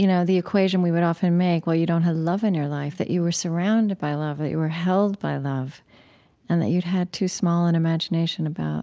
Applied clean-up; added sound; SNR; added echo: none; none; none; none.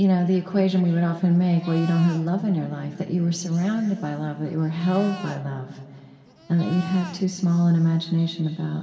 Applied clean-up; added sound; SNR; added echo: none; Livestock, farm animals, working animals; 18 dB; reverberation time 2.4 s.